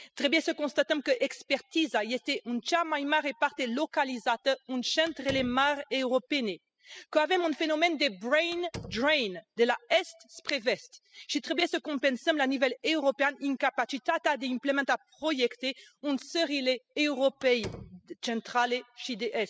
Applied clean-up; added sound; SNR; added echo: classical method spectral subtraction.